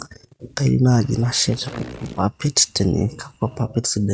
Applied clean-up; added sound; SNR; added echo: neural mask model RNNoise.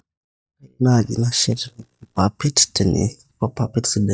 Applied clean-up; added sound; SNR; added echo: neural mask model DeepFilterNet 3.